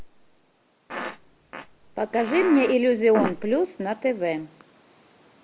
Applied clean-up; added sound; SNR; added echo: none; Fart; 7 dB; none.